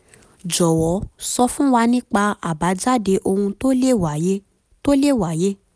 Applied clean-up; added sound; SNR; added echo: none; none; none; none.